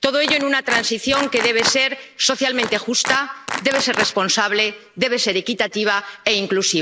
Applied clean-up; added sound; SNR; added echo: none; Clapping; 9 dB; none.